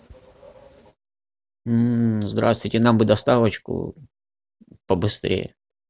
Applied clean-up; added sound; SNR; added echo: none; none; none; none.